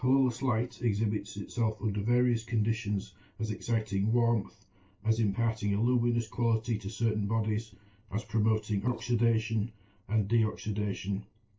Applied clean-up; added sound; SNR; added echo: neural separator model SepFormer DNS4.